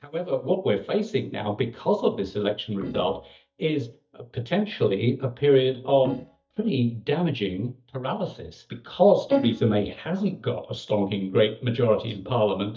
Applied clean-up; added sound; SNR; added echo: neural mask model DeepFilterNet 3.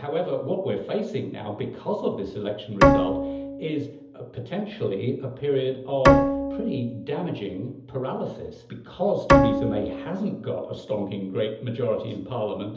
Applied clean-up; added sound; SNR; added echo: none; Bowed string instrument; -3 dB; reverberation time 0.7 s.